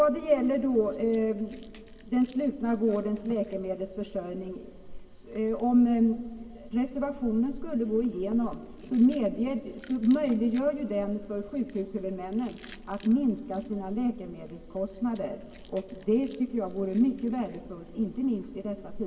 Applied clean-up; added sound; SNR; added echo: none; Chewing, mastication; 18 dB; reverberation time 1.8 s.